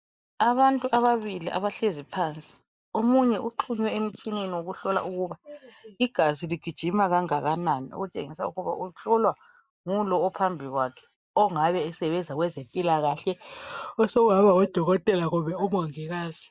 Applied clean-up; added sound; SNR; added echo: neural mask model Resemble Enhance denoiser.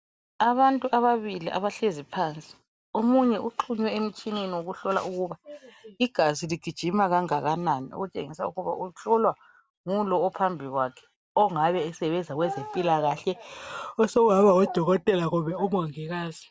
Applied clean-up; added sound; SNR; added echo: none; none; none; none.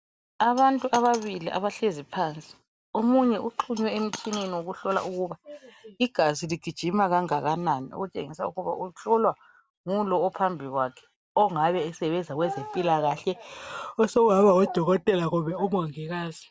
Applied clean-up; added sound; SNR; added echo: none; Coin (dropping); 16 dB; none.